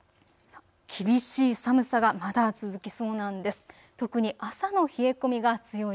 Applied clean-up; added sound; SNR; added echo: none; none; none; none.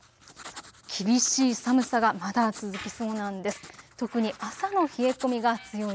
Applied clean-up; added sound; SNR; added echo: none; Writing + Squeak; 18 dB; none.